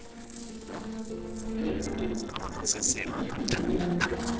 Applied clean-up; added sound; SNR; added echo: neural separator model SepFormer DNS4.